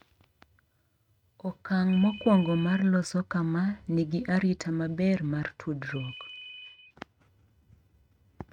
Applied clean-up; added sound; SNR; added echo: neural mask model RNNoise.